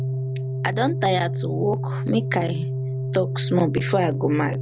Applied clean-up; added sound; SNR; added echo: none; Organ; 1 dB; none.